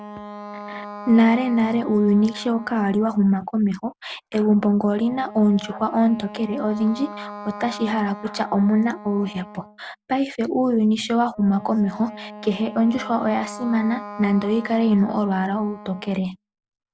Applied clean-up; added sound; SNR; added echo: none; Wind instrument, woodwind instrument; 16 dB; none.